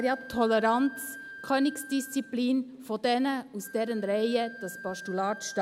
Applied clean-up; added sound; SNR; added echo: none; Wind instrument, woodwind instrument; 16 dB; none.